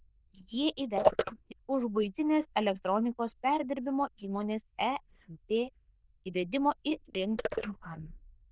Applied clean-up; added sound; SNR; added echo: neural diffusion model UNIVERSE++.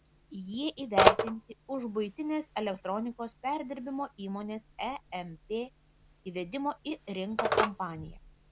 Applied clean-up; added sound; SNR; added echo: none; Telephone; -1 dB; none.